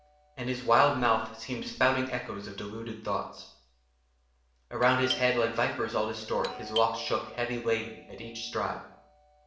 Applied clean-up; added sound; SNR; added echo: none; Doorbell; 16 dB; reverberation time 0.6 s.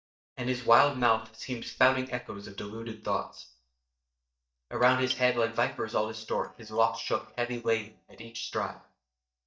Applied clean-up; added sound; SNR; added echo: neural mask model DeepFilterNet 3.